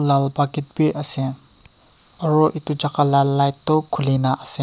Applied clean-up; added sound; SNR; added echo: none; none; none; none.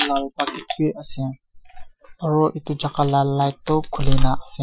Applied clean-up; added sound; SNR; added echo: classical method Wiener filter.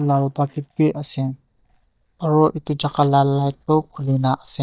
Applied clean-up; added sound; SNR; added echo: neural mask model DeepFilterNet 3.